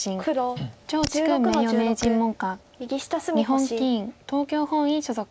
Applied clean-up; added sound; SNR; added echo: none; Hands; 15 dB; none.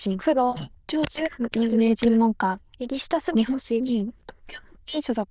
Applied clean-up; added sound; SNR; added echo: neural diffusion model UNIVERSE++.